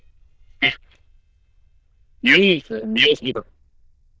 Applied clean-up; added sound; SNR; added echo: neural diffusion model UNIVERSE++.